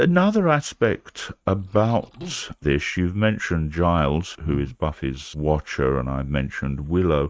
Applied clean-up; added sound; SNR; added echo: neural mask model RNNoise.